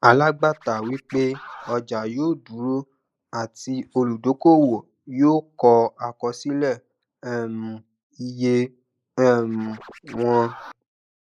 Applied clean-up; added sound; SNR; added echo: neural mask model Resemble Enhance denoiser.